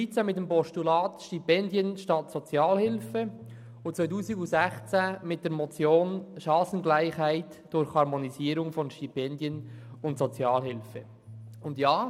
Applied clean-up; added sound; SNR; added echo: none; Bass guitar; 18 dB; none.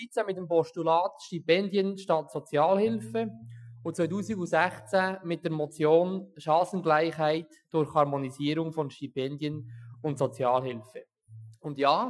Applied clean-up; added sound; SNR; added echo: classical method Wiener filter.